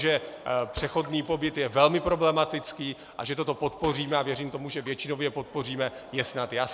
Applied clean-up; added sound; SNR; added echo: none; Bathtub (filling or washing) / Water / Splash, splatter; 20 dB; none.